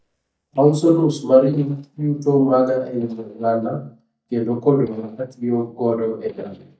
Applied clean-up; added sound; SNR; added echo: neural mask model DeepFilterNet 3.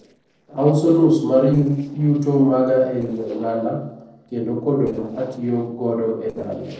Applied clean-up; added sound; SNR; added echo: neural separator model SepFormer DNS4.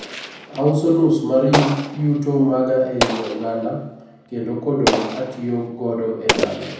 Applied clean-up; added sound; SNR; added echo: none; Explosion; 6 dB; reverberation time 0.9 s.